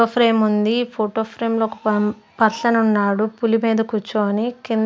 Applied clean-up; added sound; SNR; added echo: none; none; none; none.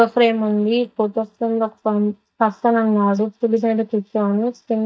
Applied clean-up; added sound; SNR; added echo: neural mask model DeepFilterNet 3.